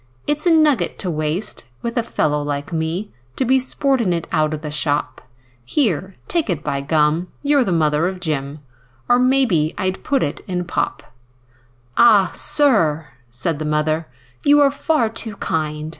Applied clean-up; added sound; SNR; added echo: none; none; none; none.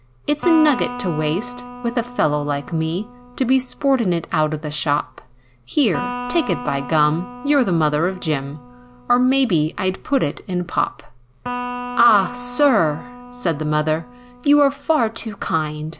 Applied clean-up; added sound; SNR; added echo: none; Electric guitar; 13 dB; none.